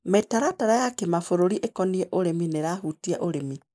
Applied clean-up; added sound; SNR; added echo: neural mask model Resemble Enhance denoiser.